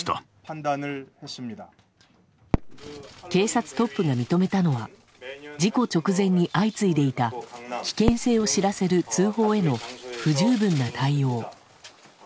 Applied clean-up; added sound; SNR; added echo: none; Fireworks; 14 dB; none.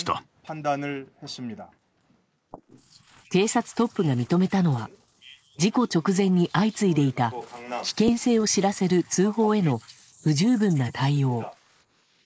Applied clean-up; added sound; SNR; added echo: neural mask model Resemble Enhance denoiser.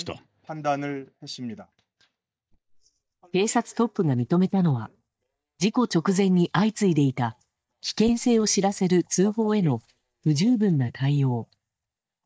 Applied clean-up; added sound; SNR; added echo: neural mask model DeepFilterNet 3.